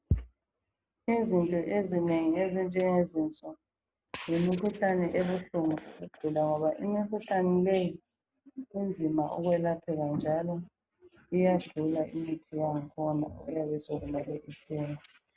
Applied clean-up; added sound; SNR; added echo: none; none; none; none.